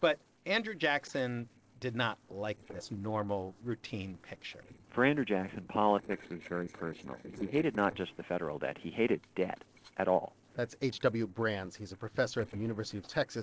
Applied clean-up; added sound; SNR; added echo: neural separator model SepFormer DNS4.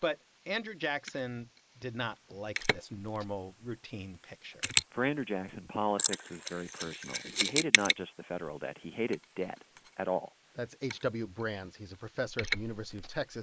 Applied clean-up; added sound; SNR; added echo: neural mask model Resemble Enhance denoiser.